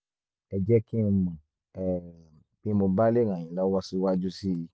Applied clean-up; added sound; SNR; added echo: none; none; none; none.